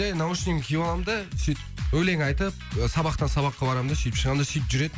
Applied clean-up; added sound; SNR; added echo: none; none; none; none.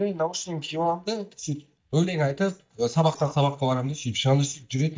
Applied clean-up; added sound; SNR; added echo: neural mask model DeepFilterNet 3.